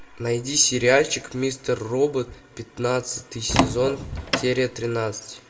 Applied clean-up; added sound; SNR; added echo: none; Door; 1 dB; reverberation time 1.1 s.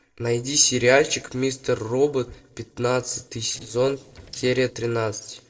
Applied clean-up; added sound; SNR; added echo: neural separator model SepFormer DNS4.